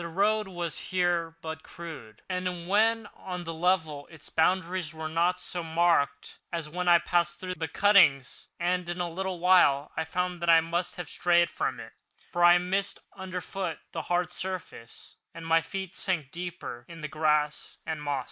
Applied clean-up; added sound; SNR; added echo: neural mask model Resemble Enhance denoiser.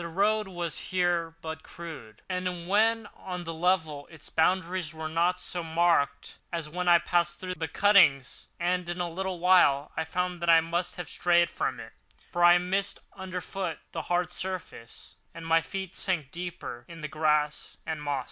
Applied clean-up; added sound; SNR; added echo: none; none; none; none.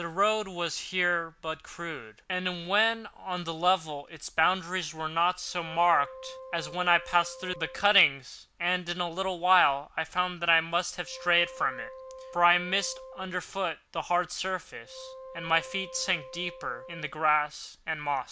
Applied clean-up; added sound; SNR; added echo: none; Wind instrument, woodwind instrument; 17 dB; none.